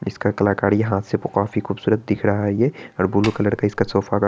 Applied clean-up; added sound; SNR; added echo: none; Tap; 15 dB; none.